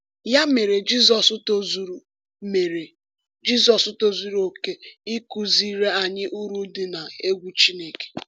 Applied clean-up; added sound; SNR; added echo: none; none; none; none.